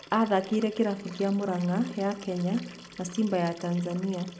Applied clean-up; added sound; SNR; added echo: none; Liquid; 19 dB; none.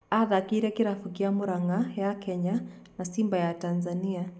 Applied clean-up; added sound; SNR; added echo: none; none; none; none.